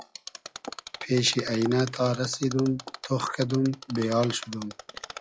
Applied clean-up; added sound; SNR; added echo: classical method log-MMSE.